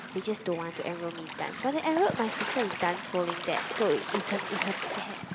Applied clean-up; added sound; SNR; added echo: none; Gull, seagull / Waves, surf; 5 dB; none.